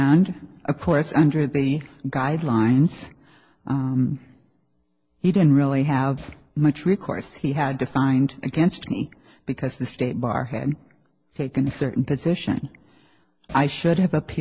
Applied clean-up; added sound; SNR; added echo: neural separator model SepFormer DNS4.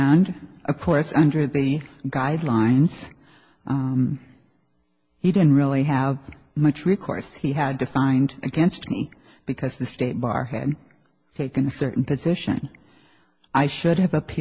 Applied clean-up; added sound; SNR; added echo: none; none; none; none.